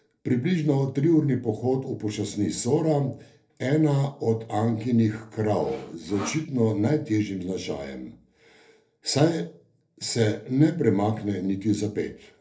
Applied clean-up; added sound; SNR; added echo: neural separator model SepFormer DNS4.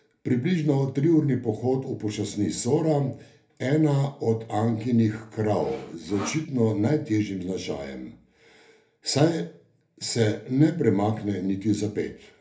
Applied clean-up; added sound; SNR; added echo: none; Sawing; 14 dB; reverberation time 0.3 s.